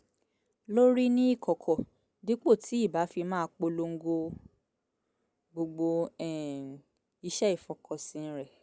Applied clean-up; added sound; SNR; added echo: none; none; none; none.